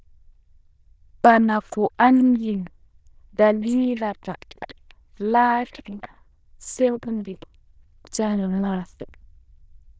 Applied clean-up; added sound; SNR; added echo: neural diffusion model UNIVERSE++.